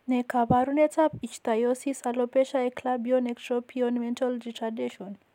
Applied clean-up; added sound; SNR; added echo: none; none; none; none.